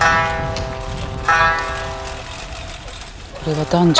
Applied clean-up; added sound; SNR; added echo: none; Engine + Brass instrument; 10 dB; none.